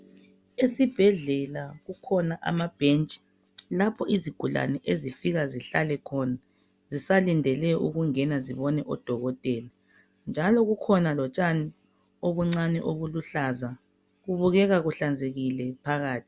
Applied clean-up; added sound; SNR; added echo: none; none; none; none.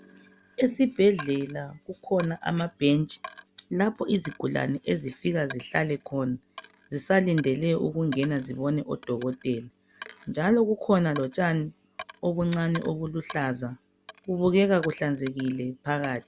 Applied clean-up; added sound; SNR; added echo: none; Coin (dropping); 19 dB; none.